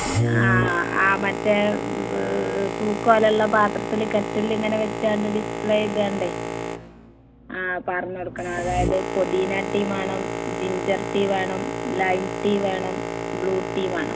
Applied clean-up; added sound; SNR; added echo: none; Boat, Water vehicle; 3 dB; none.